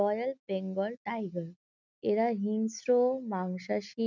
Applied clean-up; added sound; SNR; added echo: none; none; none; none.